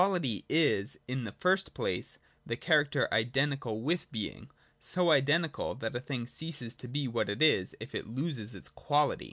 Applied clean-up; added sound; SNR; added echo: none; none; none; none.